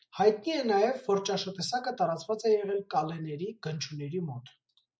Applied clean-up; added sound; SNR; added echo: none; none; none; none.